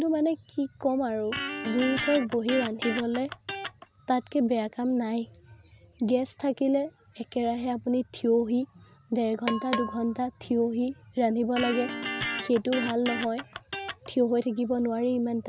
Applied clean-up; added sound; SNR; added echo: none; Percussion + Electric guitar; 7 dB; none.